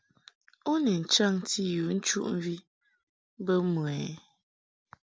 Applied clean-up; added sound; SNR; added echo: none; none; none; none.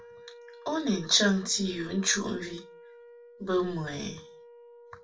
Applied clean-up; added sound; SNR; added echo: none; Wind instrument, woodwind instrument; 20 dB; reverberation time 0.2 s.